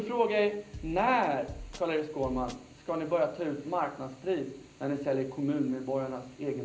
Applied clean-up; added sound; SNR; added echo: none; Drum kit; 14 dB; reverberation time 0.5 s.